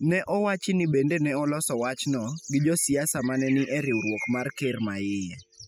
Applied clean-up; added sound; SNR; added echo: classical method spectral subtraction.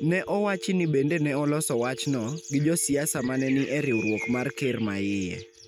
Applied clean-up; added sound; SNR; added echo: neural mask model RNNoise.